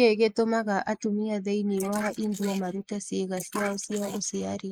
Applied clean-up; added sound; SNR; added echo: neural mask model Resemble Enhance denoiser.